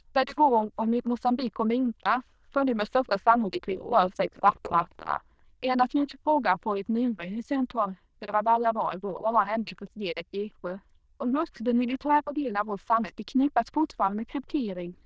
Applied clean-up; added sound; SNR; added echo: neural diffusion model UNIVERSE++.